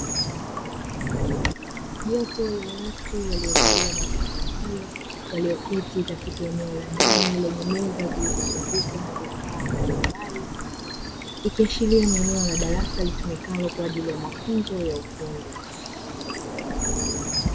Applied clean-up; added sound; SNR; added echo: none; Fart + Stream / Bird vocalization, bird call, bird song; -2 dB; none.